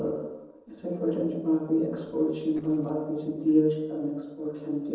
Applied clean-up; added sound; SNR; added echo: neural separator model SepFormer DNS4.